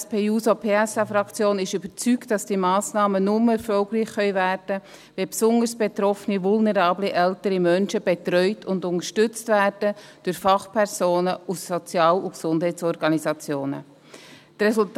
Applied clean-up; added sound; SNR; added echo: none; none; none; none.